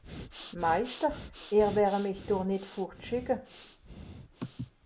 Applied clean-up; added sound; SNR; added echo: none; Breathing; 14 dB; none.